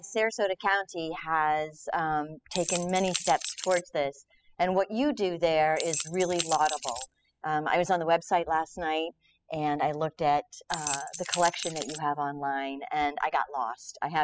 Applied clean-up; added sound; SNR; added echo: classical method spectral subtraction.